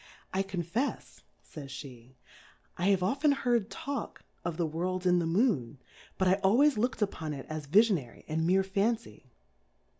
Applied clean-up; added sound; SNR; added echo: none; none; none; none.